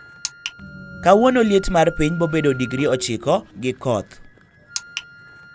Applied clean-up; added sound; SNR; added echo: none; Train + Wind instrument, woodwind instrument; 17 dB; none.